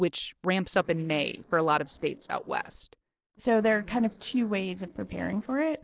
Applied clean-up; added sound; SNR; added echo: neural separator model SepFormer DNS4.